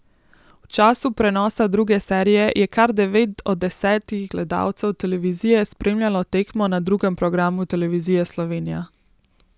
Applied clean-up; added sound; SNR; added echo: none; none; none; none.